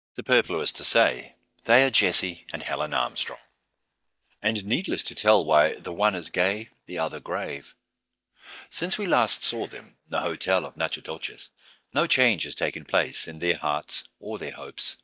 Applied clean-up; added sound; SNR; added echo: neural mask model DeepFilterNet 3.